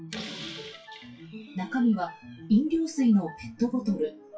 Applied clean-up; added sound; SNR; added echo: classical method WPE with log-MMSE.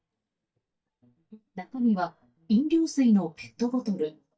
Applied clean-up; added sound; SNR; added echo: neural mask model DeepFilterNet 3.